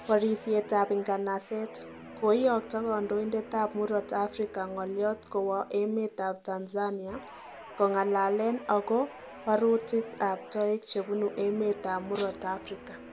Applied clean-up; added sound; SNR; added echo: none; Guitar; 17 dB; none.